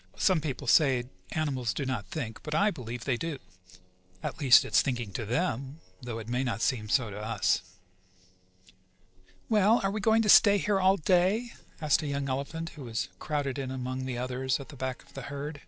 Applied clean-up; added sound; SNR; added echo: neural separator model SepFormer DNS4.